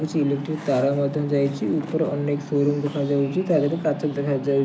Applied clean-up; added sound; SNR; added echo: none; none; none; none.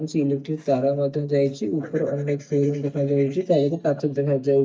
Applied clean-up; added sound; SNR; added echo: neural mask model DeepFilterNet 3.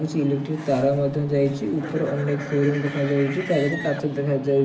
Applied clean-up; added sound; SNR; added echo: none; Livestock, farm animals, working animals; 14 dB; reverberation time 0.7 s.